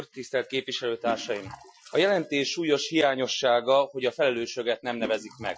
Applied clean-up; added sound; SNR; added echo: classical method Wiener filter.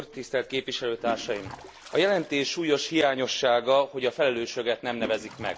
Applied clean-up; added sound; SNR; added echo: none; Toilet flush; 18 dB; none.